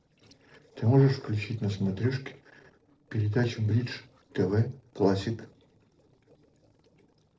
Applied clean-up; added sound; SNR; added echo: neural separator model SepFormer DNS4.